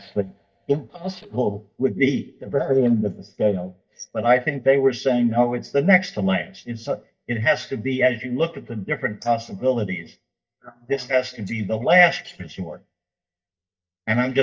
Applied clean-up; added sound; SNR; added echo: neural mask model DeepFilterNet 3.